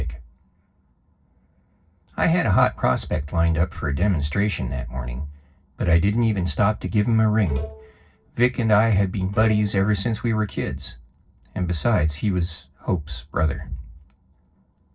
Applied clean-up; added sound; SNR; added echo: neural separator model SepFormer DNS4.